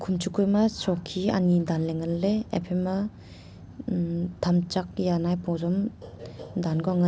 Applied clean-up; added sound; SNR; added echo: none; none; none; none.